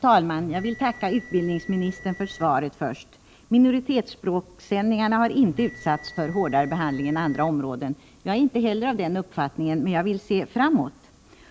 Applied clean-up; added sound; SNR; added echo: none; Bell; 18 dB; none.